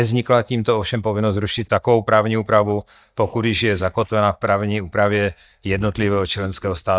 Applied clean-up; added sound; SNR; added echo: neural mask model DeepFilterNet 3.